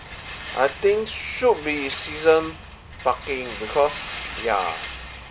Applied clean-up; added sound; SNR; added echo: none; Rattle; 12 dB; none.